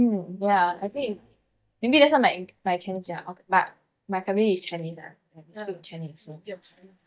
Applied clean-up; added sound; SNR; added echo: neural mask model DeepFilterNet 3.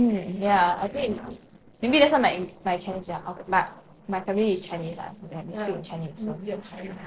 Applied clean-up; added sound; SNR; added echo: neural separator model SepFormer DNS4.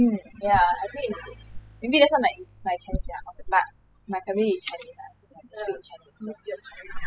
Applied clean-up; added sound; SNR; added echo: classical method spectral subtraction.